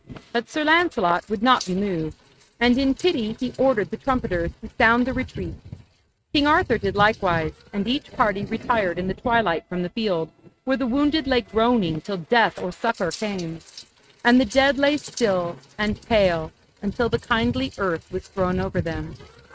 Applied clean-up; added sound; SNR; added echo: neural mask model RNNoise.